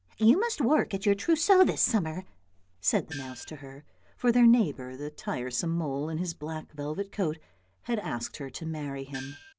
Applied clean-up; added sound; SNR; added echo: none; Gong; 14 dB; none.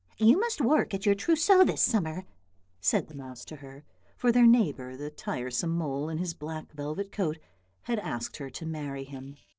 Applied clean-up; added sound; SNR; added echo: neural separator model SepFormer DNS4.